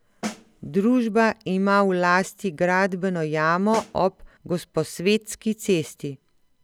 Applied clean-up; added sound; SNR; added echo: none; Snare drum; 14 dB; none.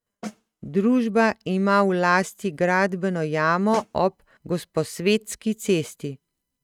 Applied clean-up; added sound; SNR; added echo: neural mask model RNNoise.